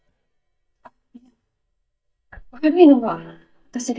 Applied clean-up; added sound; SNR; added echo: neural mask model DeepFilterNet 3.